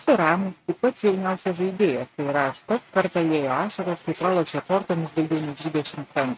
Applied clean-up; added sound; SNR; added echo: neural mask model RNNoise.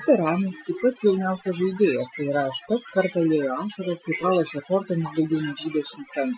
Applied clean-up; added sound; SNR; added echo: classical method Wiener filter.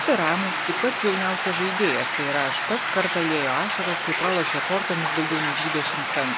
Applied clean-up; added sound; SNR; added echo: none; Stream; 0 dB; none.